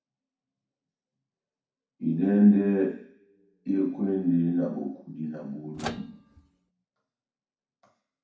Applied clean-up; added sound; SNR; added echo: none; Microwave oven; 12 dB; reverberation time 0.6 s.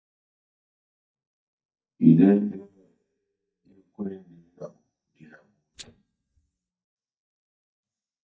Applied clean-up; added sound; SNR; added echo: neural mask model DeepFilterNet 3.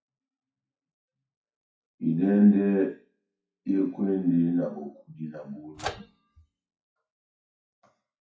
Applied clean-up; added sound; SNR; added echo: classical method WPE with log-MMSE.